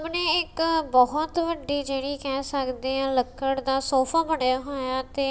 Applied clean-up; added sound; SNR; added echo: none; none; none; none.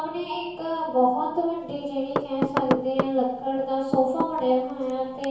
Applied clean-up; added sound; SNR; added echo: none; Knock / Wood; 6 dB; reverberation time 1.0 s.